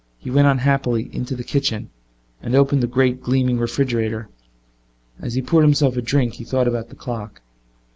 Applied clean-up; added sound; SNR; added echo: none; none; none; none.